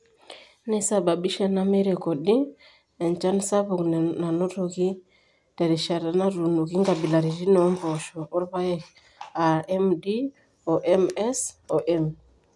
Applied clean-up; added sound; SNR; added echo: none; none; none; none.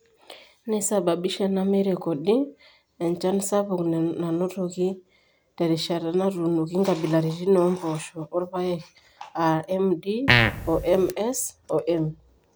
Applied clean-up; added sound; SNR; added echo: none; Fart; -3 dB; none.